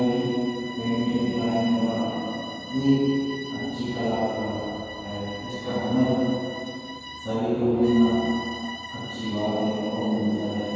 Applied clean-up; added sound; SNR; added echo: none; Bowed string instrument; 13 dB; reverberation time 2.1 s.